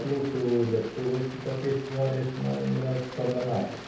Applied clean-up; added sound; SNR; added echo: none; Stream; 16 dB; reverberation time 0.9 s.